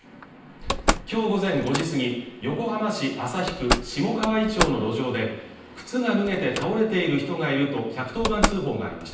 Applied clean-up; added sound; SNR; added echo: none; Slam; 5 dB; reverberation time 0.9 s.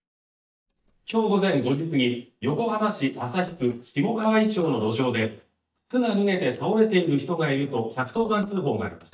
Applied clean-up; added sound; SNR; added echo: neural mask model DeepFilterNet 3.